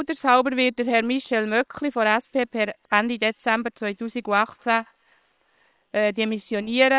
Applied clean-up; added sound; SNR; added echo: neural separator model SepFormer WHAM!.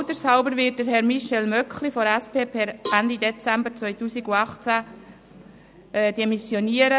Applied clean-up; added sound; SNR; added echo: none; Cowbell; 14 dB; none.